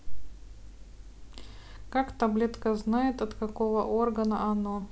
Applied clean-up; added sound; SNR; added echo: none; none; none; none.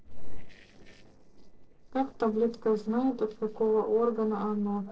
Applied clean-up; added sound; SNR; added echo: neural separator model SepFormer DNS4.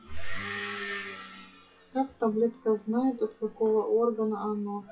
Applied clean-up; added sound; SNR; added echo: classical method WPE with log-MMSE.